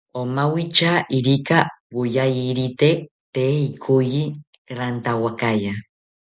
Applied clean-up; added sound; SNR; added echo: none; none; none; none.